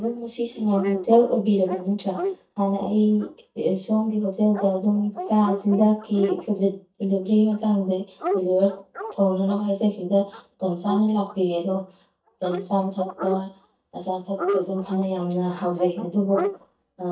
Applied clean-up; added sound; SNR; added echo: neural mask model DeepFilterNet 3.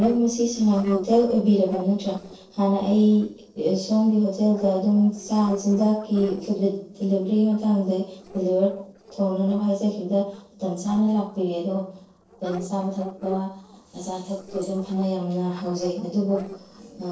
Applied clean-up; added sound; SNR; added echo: neural separator model SepFormer DNS4.